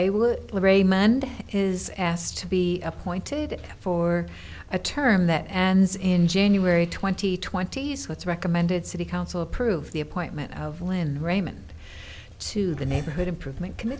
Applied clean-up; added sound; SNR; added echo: none; none; none; none.